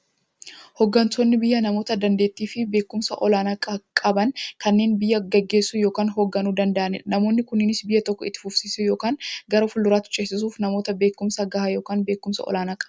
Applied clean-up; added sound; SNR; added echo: none; none; none; none.